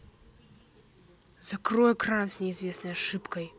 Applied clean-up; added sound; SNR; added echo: none; none; none; none.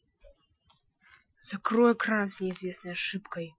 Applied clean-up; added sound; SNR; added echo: classical method Wiener filter.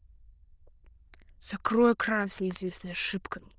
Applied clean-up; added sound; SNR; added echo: neural diffusion model UNIVERSE++.